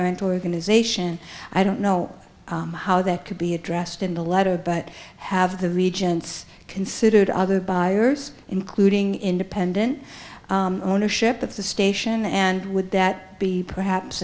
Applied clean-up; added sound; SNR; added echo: none; none; none; none.